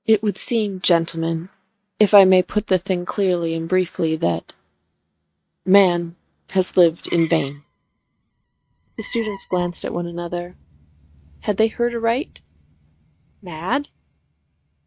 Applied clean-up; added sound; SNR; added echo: neural mask model RNNoise.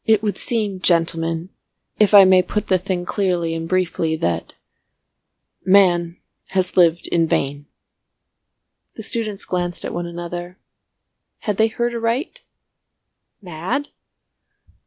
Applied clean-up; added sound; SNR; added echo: none; none; none; none.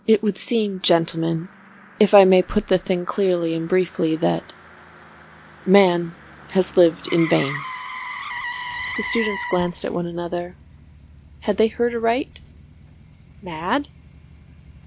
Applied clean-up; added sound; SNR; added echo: none; Motor vehicle (road); 14 dB; none.